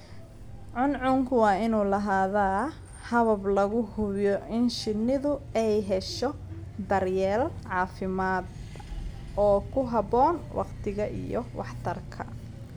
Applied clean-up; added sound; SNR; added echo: none; none; none; none.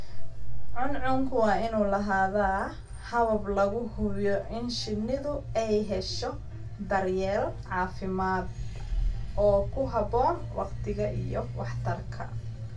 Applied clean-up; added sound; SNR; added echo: none; none; none; reverberation time 0.2 s.